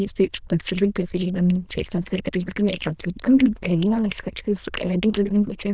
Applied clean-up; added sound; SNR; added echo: neural diffusion model UNIVERSE++.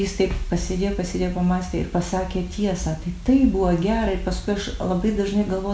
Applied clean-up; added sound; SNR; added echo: none; none; none; none.